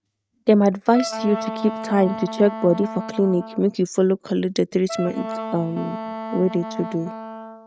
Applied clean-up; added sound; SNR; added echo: neural mask model RNNoise.